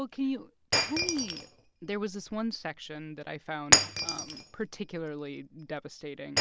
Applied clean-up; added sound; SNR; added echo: none; Shatter; -4 dB; none.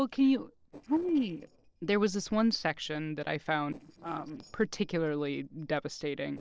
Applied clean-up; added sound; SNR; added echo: neural separator model SepFormer DNS4.